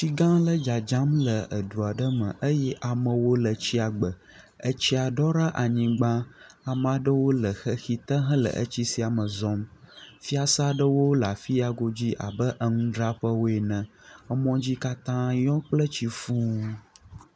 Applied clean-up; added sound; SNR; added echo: none; none; none; none.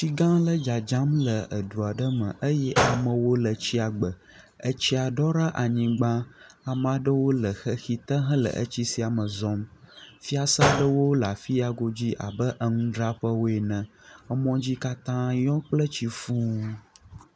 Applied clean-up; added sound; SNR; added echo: none; Gunshot, gunfire; 5 dB; none.